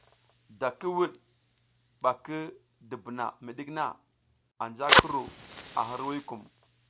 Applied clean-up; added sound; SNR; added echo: none; Fire; -1 dB; none.